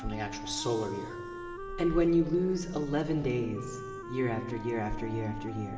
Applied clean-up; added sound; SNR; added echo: none; Wind instrument, woodwind instrument; 11 dB; reverberation time 2.8 s.